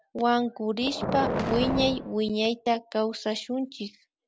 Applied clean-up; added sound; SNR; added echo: none; Boom; 4 dB; none.